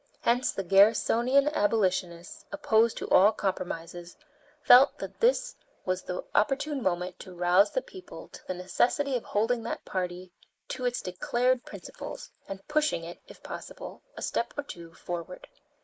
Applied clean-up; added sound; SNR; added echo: neural mask model Resemble Enhance denoiser.